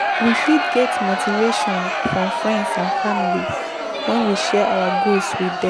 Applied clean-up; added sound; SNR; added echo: none; Crowd; 0 dB; none.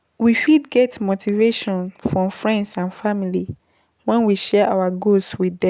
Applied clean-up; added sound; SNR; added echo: none; none; none; none.